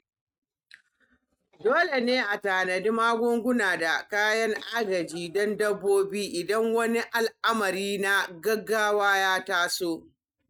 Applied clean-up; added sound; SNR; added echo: neural mask model RNNoise.